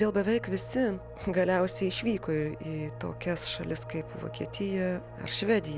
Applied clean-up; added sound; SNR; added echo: none; none; none; none.